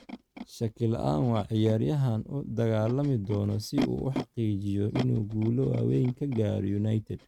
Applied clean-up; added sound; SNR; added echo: neural mask model RNNoise.